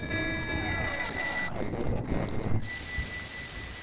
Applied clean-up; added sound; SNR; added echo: neural separator model SepFormer DNS4.